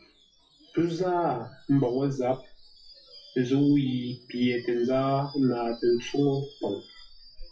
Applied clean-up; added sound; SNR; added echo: classical method WPE with log-MMSE.